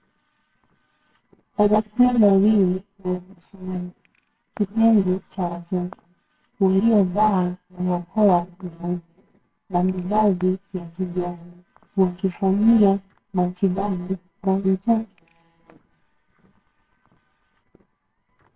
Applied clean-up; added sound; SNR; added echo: neural separator model SepFormer WHAMR!.